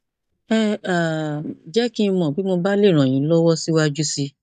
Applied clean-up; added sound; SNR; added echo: neural mask model DeepFilterNet 3.